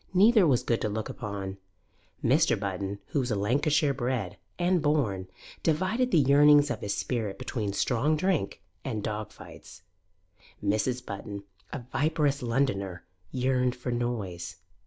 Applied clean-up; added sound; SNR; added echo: none; none; none; none.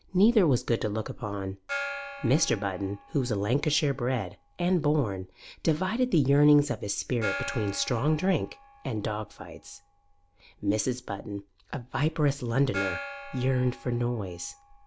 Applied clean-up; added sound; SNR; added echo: none; Gong; 15 dB; none.